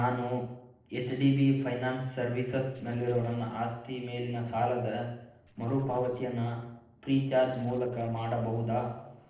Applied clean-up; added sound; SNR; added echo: neural separator model SepFormer DNS4.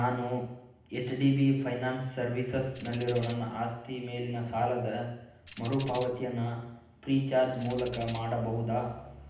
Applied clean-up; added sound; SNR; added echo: none; Tambourine; 6 dB; reverberation time 0.9 s.